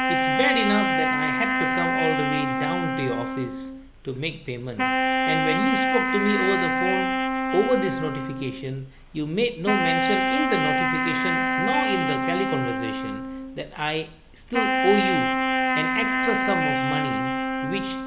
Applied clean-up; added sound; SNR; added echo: none; Wind instrument, woodwind instrument; -3 dB; none.